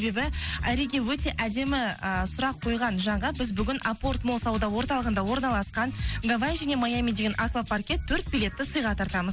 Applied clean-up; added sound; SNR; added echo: none; none; none; none.